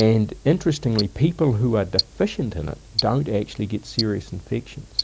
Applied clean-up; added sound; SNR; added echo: none; Tick-tock; 10 dB; none.